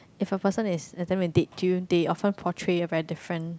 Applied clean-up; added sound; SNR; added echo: none; none; none; none.